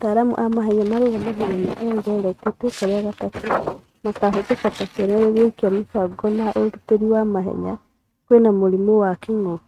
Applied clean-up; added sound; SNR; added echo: neural mask model RNNoise.